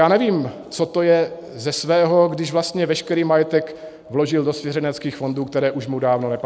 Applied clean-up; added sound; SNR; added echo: none; none; none; none.